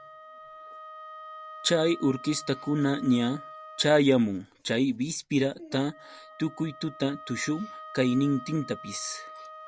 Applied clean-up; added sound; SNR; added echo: none; Wind instrument, woodwind instrument; 17 dB; none.